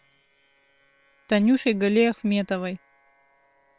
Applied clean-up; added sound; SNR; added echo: neural separator model SepFormer WHAM!.